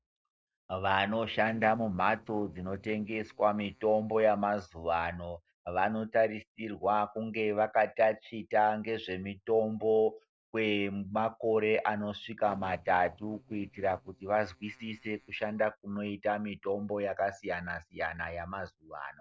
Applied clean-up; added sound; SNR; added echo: neural separator model SepFormer DNS4.